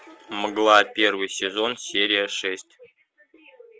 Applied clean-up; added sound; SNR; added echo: none; none; none; none.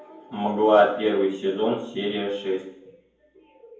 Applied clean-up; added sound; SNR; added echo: none; none; none; reverberation time 0.9 s.